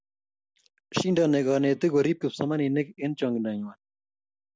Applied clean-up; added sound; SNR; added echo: none; none; none; none.